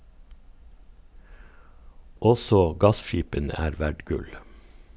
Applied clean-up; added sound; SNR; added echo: none; none; none; none.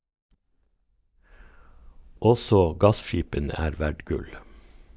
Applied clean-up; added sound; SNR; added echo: neural mask model DeepFilterNet 3.